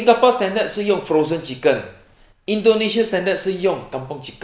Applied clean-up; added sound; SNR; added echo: none; none; none; none.